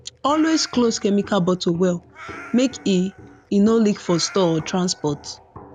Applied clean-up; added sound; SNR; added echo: none; Meow + Walk, footsteps; 20 dB; none.